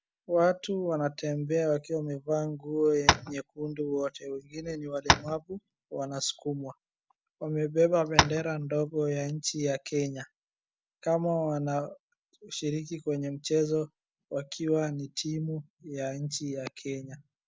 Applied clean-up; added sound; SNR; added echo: none; Tap; -4 dB; none.